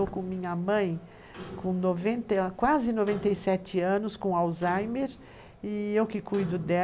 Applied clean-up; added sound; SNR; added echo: none; Clock; 17 dB; none.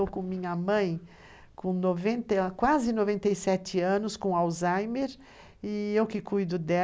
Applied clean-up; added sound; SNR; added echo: none; none; none; none.